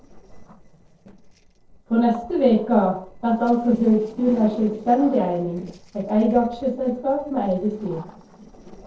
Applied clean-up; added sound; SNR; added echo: neural separator model SepFormer DNS4.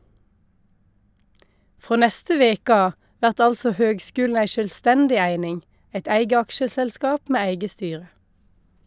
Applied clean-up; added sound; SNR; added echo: none; none; none; none.